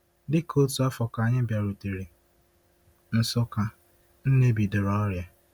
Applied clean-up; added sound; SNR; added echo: none; none; none; none.